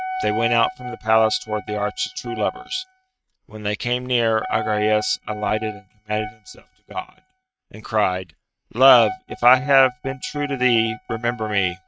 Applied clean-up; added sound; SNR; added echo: neural mask model RNNoise.